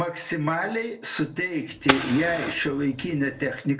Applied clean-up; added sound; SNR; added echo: none; Fire; 3 dB; reverberation time 0.2 s.